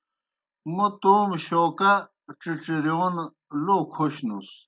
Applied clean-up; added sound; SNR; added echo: none; none; none; none.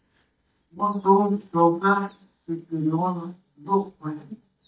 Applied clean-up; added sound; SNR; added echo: neural mask model DeepFilterNet 3.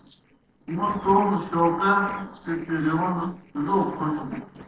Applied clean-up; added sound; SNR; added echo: neural separator model SepFormer DNS4.